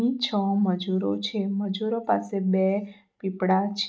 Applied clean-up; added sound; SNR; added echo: neural mask model Resemble Enhance denoiser.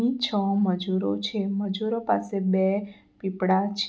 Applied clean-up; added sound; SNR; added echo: none; none; none; none.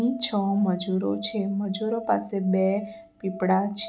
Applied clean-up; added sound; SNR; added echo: none; Musical instrument; 16 dB; none.